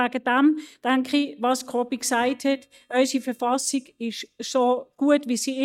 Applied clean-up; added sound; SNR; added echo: neural mask model DeepFilterNet 3.